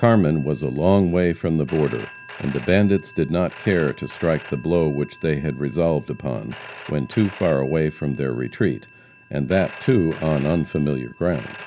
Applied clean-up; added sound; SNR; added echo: none; Telephone; 15 dB; none.